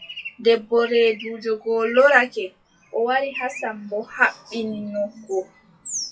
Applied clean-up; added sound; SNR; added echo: classical method WPE with log-MMSE.